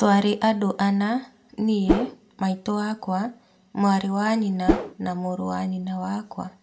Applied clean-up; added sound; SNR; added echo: none; Whoosh, swoosh, swish; -1 dB; reverberation time 0.3 s.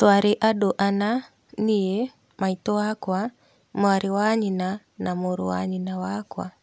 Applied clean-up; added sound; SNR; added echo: none; none; none; none.